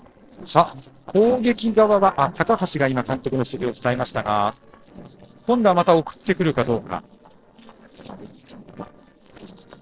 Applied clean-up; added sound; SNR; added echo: neural separator model SepFormer DNS4.